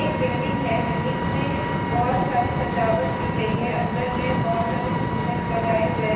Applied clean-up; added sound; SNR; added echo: none; Vehicle; -2 dB; reverberation time 0.9 s.